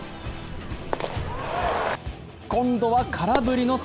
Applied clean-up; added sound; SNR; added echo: none; none; none; none.